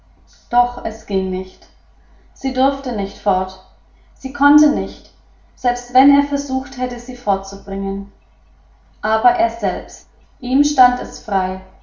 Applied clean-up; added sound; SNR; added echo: none; none; none; reverberation time 0.2 s.